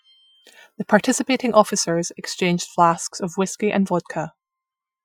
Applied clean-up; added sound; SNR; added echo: classical method Wiener filter.